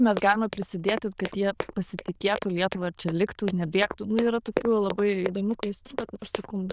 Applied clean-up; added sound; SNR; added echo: neural diffusion model UNIVERSE++.